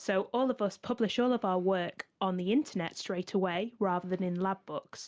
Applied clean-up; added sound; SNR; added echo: none; none; none; none.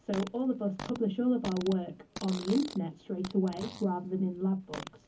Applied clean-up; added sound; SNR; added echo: none; Fart; 14 dB; reverberation time 0.3 s.